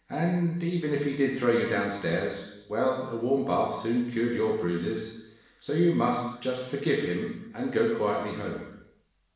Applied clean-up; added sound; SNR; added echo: none; none; none; reverberation time 0.9 s.